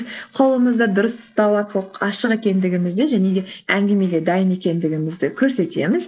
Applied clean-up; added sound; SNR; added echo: neural mask model Resemble Enhance denoiser.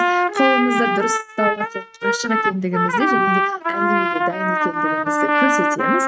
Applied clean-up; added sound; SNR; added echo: neural mask model RNNoise.